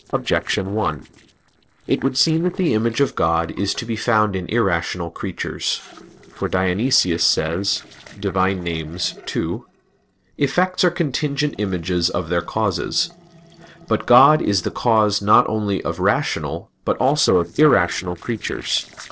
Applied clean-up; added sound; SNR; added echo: neural separator model SepFormer DNS4.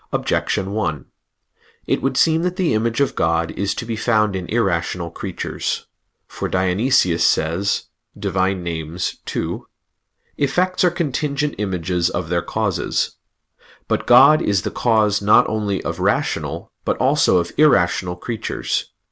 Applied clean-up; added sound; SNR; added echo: none; none; none; none.